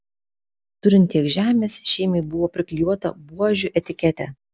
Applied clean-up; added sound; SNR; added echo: none; none; none; none.